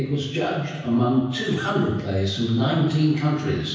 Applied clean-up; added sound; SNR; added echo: none; Cough; 15 dB; reverberation time 1.1 s.